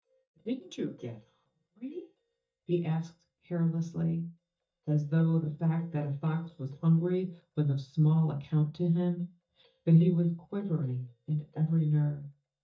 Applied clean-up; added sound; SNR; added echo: neural mask model DeepFilterNet 3.